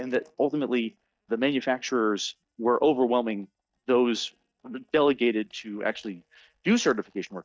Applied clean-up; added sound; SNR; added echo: neural mask model DeepFilterNet 3.